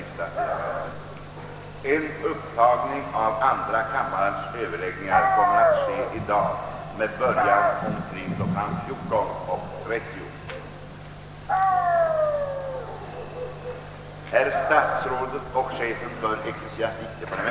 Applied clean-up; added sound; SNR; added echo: none; Dog; 2 dB; none.